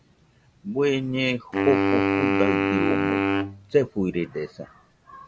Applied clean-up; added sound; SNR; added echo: none; Wind instrument, woodwind instrument; -2 dB; none.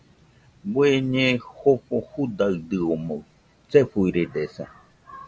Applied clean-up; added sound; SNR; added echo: none; none; none; none.